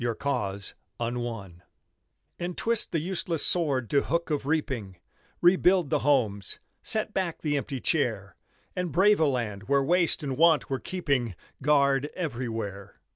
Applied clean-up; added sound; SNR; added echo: none; none; none; none.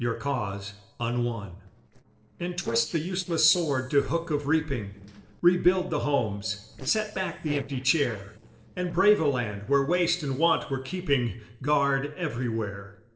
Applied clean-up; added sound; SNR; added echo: neural separator model SepFormer DNS4.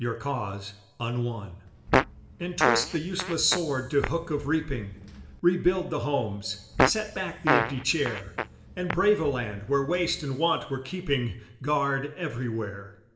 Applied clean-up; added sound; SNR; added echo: none; Fart; 2 dB; reverberation time 0.8 s.